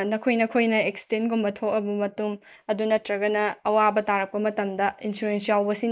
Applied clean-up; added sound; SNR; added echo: neural mask model Resemble Enhance denoiser.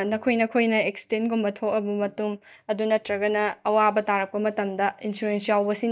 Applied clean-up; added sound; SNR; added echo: neural mask model DeepFilterNet 3.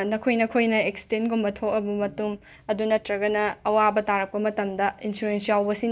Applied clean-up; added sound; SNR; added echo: none; none; none; none.